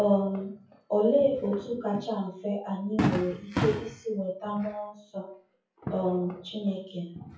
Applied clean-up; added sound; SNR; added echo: classical method WPE with log-MMSE.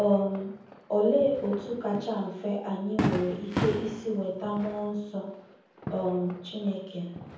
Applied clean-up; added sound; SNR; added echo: none; Fireworks; 8 dB; reverberation time 0.9 s.